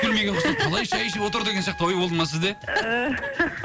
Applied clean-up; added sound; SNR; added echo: none; Hammer + Trumpet; 16 dB; none.